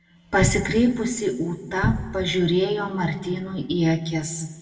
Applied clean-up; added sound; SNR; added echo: none; Cupboard open or close; 4 dB; reverberation time 1.1 s.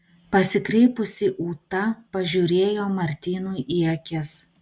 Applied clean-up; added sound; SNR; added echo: none; none; none; none.